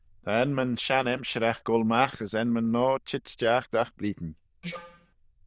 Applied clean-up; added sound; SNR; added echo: neural diffusion model UNIVERSE++.